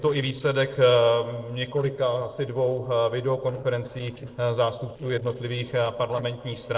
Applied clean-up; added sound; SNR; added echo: neural separator model SepFormer DNS4.